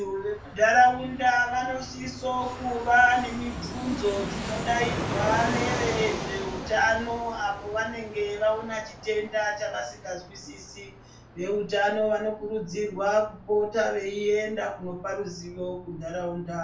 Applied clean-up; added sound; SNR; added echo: none; Fixed-wing aircraft, airplane; 9 dB; reverberation time 0.3 s.